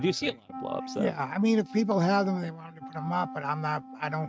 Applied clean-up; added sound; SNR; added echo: neural mask model RNNoise.